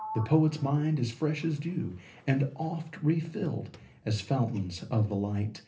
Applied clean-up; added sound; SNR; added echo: none; Sliding door; 20 dB; reverberation time 0.3 s.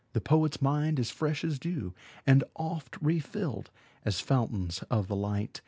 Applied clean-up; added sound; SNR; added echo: none; none; none; none.